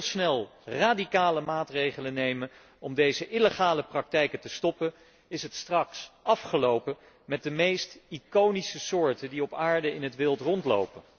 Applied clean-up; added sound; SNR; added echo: none; none; none; none.